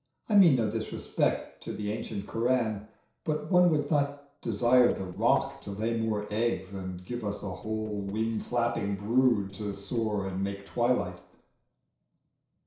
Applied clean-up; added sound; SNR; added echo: neural separator model SepFormer DNS4.